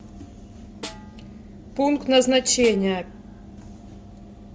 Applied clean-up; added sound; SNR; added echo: none; Snare drum; 19 dB; none.